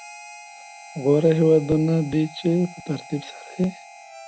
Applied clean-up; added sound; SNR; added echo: none; Harmonica; 19 dB; none.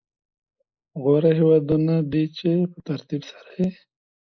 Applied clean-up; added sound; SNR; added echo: neural mask model Resemble Enhance denoiser.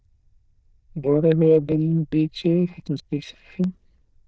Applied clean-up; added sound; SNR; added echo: neural diffusion model UNIVERSE++.